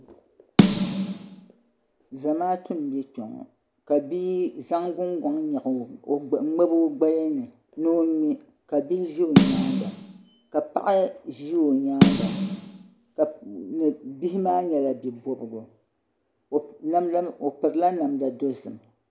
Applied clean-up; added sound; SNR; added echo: none; Snare drum; -1 dB; none.